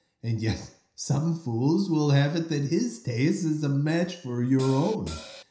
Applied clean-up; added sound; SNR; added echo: none; Cymbal; 14 dB; reverberation time 0.5 s.